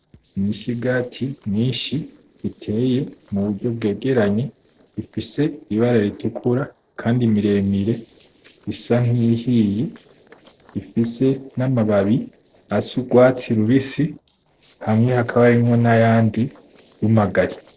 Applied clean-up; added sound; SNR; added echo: neural separator model SepFormer DNS4.